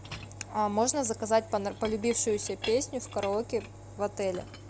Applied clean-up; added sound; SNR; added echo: none; Chink, clink; 18 dB; none.